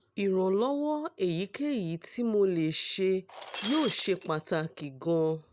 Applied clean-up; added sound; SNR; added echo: none; Shatter; 2 dB; none.